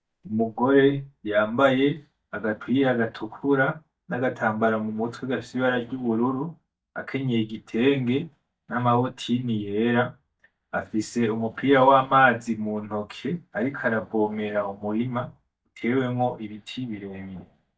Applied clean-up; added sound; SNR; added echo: neural mask model DeepFilterNet 3.